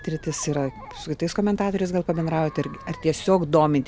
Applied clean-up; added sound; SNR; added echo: none; Chatter; 19 dB; none.